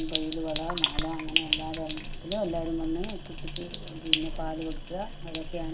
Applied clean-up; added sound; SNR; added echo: none; Sink (filling or washing); -2 dB; reverberation time 0.2 s.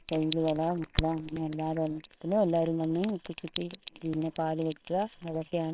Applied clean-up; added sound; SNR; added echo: neural separator model SepFormer WHAMR!.